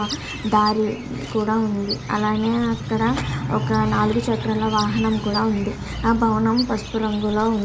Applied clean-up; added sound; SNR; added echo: none; Bird; 15 dB; reverberation time 0.4 s.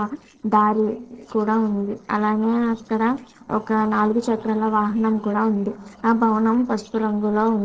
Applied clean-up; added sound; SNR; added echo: neural separator model SepFormer DNS4.